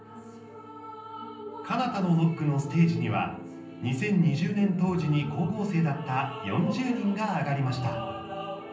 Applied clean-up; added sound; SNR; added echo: none; none; none; reverberation time 0.6 s.